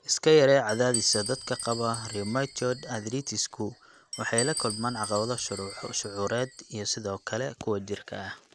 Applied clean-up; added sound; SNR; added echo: none; Glass; 9 dB; none.